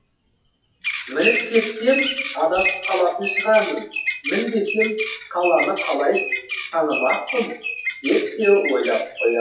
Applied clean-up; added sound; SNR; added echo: classical method WPE with log-MMSE.